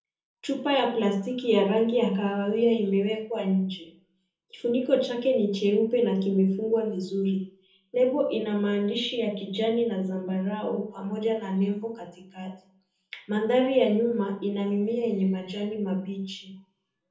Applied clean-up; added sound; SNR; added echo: none; none; none; reverberation time 0.5 s.